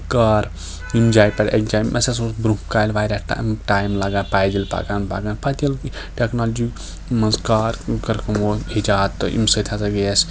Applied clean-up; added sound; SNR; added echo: none; none; none; none.